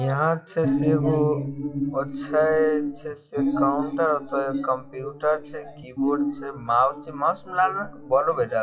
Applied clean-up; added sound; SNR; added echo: classical method WPE with log-MMSE.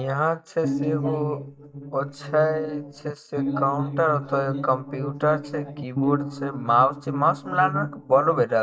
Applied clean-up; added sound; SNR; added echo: neural mask model DeepFilterNet 3.